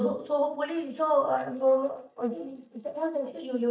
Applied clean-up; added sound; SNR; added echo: neural mask model DeepFilterNet 3.